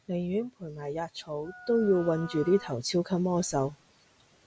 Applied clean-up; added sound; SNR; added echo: none; Wind instrument, woodwind instrument; 17 dB; none.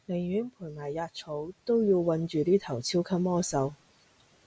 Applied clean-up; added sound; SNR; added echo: none; none; none; none.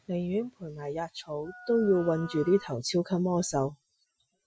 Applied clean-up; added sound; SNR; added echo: classical method Wiener filter.